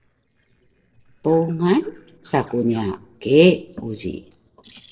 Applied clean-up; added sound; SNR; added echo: neural separator model SepFormer DNS4.